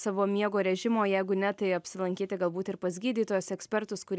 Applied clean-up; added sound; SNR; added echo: none; none; none; none.